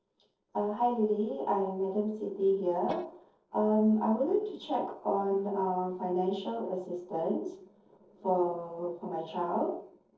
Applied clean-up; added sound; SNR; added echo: neural separator model SepFormer DNS4.